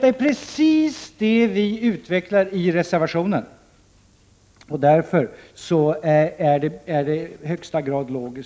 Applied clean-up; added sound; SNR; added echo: none; none; none; none.